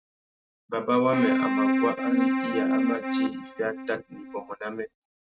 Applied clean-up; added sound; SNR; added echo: neural mask model RNNoise.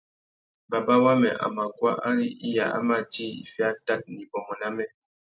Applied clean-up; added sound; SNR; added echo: none; none; none; none.